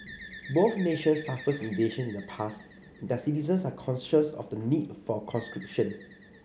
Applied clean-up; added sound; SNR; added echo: none; Bird; 19 dB; none.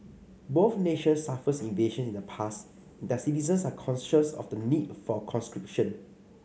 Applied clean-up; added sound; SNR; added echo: none; none; none; none.